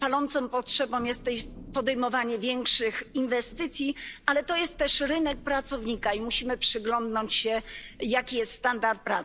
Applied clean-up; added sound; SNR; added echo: none; Thunder; 20 dB; none.